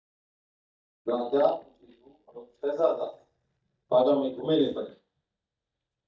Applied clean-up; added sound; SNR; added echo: neural mask model DeepFilterNet 3.